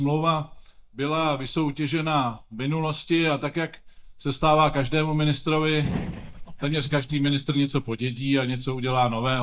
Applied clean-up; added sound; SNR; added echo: neural mask model DeepFilterNet 3.